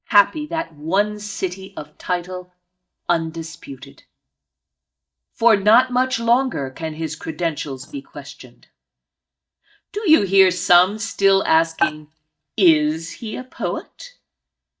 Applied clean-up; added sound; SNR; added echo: neural mask model DeepFilterNet 3.